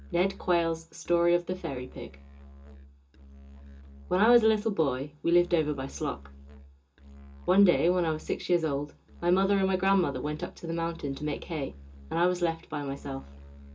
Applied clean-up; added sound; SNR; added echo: none; Musical instrument; 19 dB; reverberation time 0.2 s.